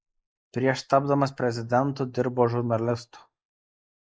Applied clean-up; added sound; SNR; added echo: neural mask model Resemble Enhance denoiser.